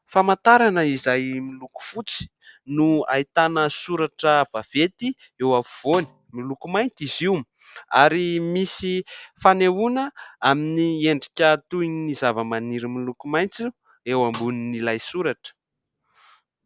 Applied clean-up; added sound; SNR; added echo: none; Snare drum; 18 dB; none.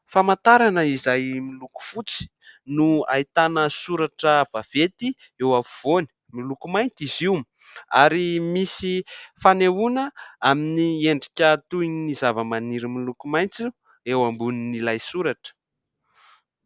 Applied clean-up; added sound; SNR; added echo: none; none; none; none.